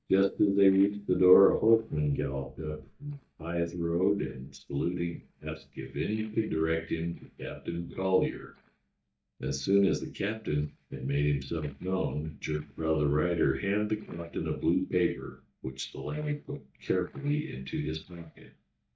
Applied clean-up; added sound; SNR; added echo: neural mask model DeepFilterNet 3.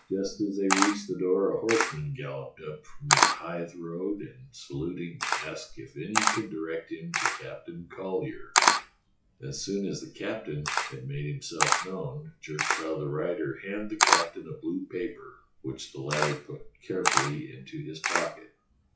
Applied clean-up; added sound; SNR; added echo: classical method WPE with log-MMSE.